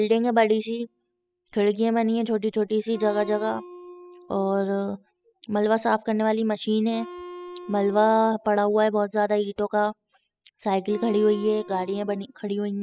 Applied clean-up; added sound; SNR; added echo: classical method spectral subtraction.